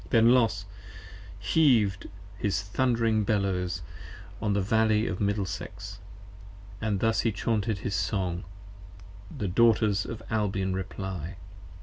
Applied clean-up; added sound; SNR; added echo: none; none; none; none.